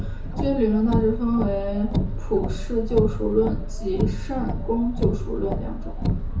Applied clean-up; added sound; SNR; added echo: none; Car; 1 dB; reverberation time 0.7 s.